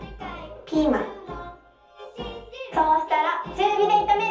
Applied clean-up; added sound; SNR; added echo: none; none; none; reverberation time 0.5 s.